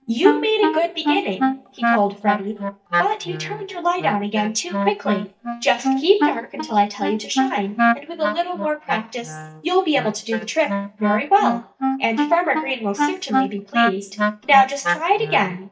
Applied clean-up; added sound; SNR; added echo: neural mask model DeepFilterNet 3.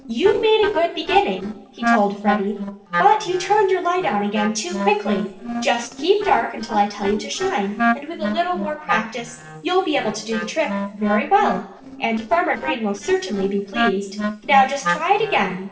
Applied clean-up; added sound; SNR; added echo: neural separator model SepFormer DNS4.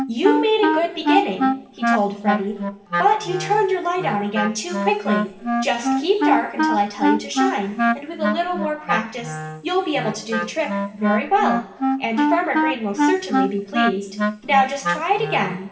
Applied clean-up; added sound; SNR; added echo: none; Wind instrument, woodwind instrument; 1 dB; reverberation time 1.6 s.